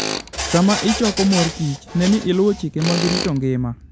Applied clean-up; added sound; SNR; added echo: none; Tools + Printer; 7 dB; none.